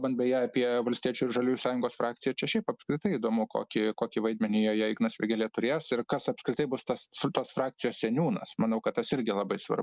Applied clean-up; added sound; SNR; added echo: none; none; none; none.